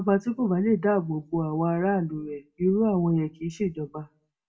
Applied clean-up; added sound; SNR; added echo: none; none; none; reverberation time 0.2 s.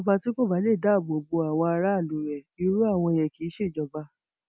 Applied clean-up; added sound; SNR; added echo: none; none; none; none.